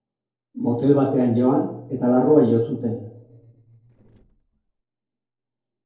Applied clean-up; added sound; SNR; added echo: neural separator model SepFormer DNS4.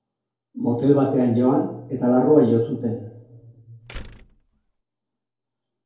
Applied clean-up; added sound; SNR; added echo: none; Slam; 18 dB; reverberation time 2.3 s.